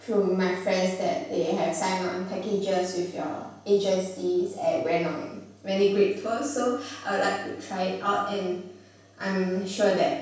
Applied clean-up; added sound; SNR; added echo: none; none; none; reverberation time 0.7 s.